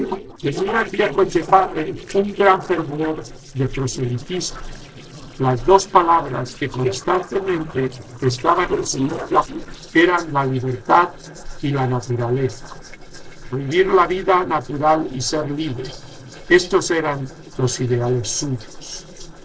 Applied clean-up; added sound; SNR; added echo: neural separator model SepFormer DNS4.